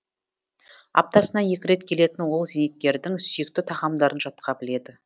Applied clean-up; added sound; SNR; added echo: none; none; none; none.